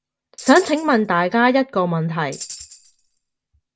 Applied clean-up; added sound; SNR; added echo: none; Tambourine; 18 dB; none.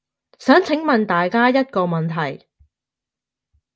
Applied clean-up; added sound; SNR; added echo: none; none; none; none.